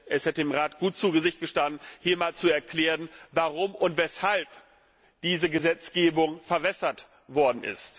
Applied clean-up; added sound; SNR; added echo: none; none; none; none.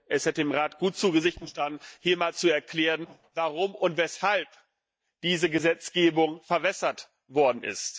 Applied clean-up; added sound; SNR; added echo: neural mask model DeepFilterNet 3.